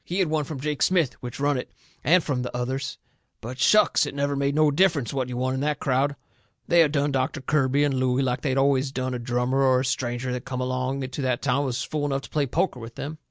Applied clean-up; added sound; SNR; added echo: none; none; none; none.